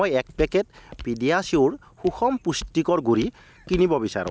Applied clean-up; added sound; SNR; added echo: none; Walk, footsteps; 18 dB; none.